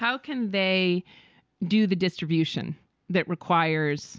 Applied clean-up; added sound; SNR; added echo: none; none; none; none.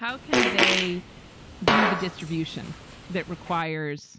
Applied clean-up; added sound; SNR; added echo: none; Fart; -4 dB; none.